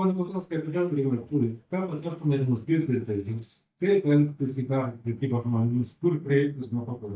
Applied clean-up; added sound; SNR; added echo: neural mask model DeepFilterNet 3.